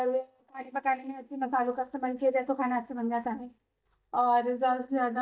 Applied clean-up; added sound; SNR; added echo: neural mask model DeepFilterNet 3.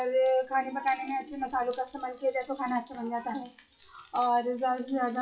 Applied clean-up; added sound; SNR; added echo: classical method WPE with log-MMSE.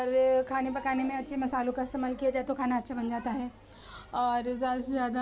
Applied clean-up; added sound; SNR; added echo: none; none; none; none.